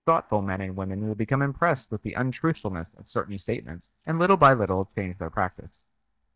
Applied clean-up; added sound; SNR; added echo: neural mask model DeepFilterNet 3.